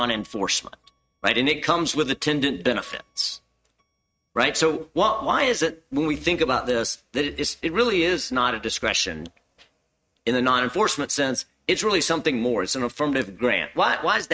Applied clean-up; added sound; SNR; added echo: neural mask model RNNoise.